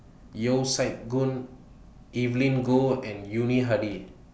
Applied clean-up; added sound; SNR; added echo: none; none; none; none.